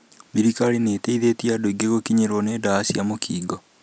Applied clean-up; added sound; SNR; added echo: none; none; none; none.